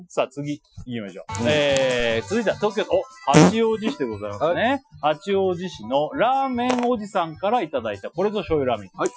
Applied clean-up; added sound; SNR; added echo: classical method Wiener filter.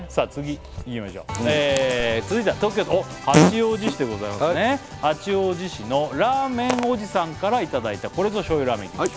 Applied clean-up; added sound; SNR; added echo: none; Fart; 6 dB; none.